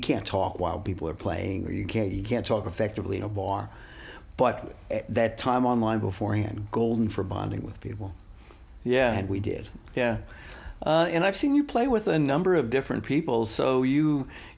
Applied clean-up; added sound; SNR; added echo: none; none; none; none.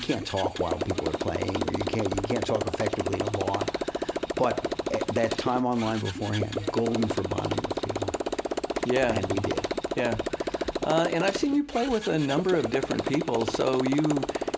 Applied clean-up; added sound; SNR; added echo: none; Motorcycle; 2 dB; none.